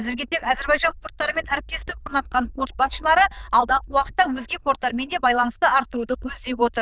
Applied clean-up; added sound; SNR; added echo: neural diffusion model UNIVERSE++.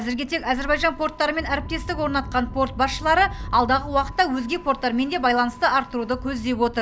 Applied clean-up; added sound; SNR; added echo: none; Motor vehicle (road); 18 dB; none.